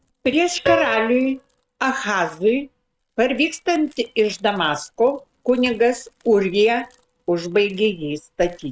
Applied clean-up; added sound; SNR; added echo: neural mask model RNNoise.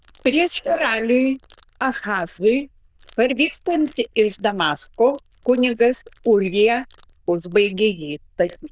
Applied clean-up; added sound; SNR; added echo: neural diffusion model UNIVERSE++.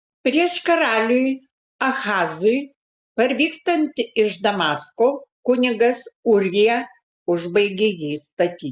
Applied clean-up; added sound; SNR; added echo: none; none; none; none.